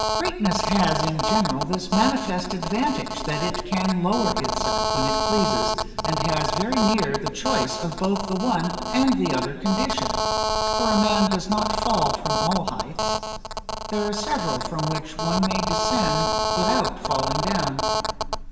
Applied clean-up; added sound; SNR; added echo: none; Telephone; 0 dB; reverberation time 2.1 s.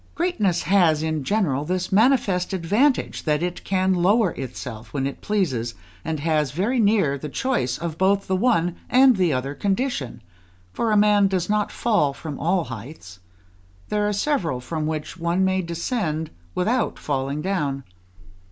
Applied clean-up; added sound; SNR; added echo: none; none; none; none.